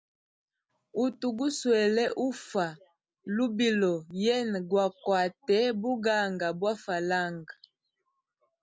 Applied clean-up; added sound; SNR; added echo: none; none; none; none.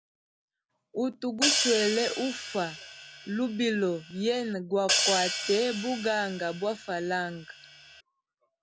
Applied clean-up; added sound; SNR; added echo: none; Hi-hat; 2 dB; none.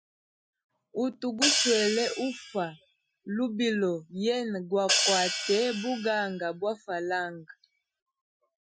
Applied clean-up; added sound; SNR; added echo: classical method Wiener filter.